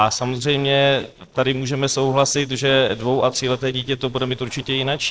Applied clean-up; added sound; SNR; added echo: neural separator model SepFormer DNS4.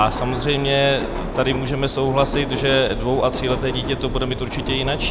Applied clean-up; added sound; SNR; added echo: none; Subway, metro, underground; 6 dB; none.